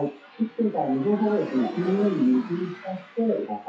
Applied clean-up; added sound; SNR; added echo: classical method WPE with log-MMSE.